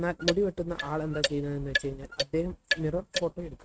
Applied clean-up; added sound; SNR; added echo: neural mask model RNNoise.